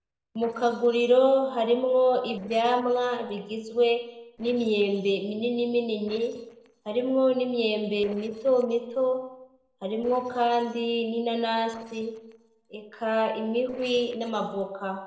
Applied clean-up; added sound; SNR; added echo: neural separator model SepFormer DNS4.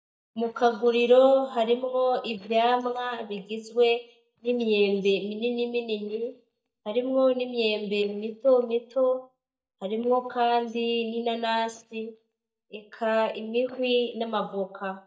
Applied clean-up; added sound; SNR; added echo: neural mask model DeepFilterNet 3.